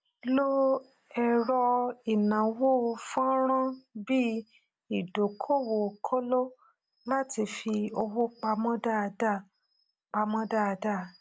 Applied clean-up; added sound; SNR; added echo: none; none; none; none.